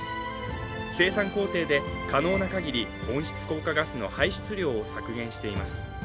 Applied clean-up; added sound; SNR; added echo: none; none; none; none.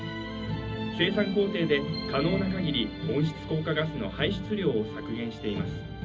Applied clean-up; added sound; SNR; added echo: none; none; none; reverberation time 0.4 s.